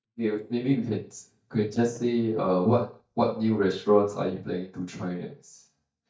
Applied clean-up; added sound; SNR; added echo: neural mask model DeepFilterNet 3.